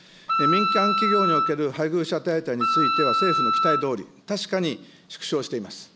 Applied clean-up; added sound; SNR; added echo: none; Wind instrument, woodwind instrument; -3 dB; none.